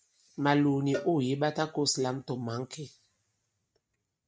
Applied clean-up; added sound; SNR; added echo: neural mask model RNNoise.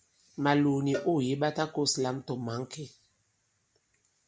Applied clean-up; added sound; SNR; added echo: none; Cowbell; 16 dB; none.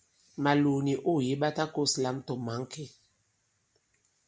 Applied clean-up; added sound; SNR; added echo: none; none; none; none.